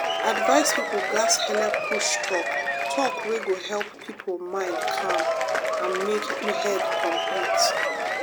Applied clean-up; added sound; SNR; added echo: none; Applause / Crowd / Cheering; -2 dB; none.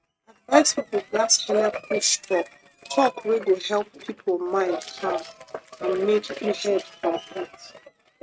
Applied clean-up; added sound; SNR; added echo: neural mask model RNNoise.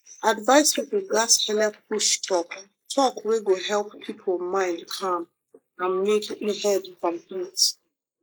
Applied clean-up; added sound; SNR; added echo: neural mask model Resemble Enhance denoiser.